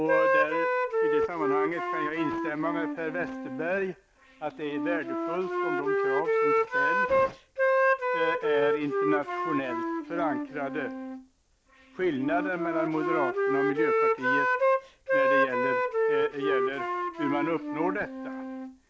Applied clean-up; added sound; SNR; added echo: none; Wind instrument, woodwind instrument; -5 dB; none.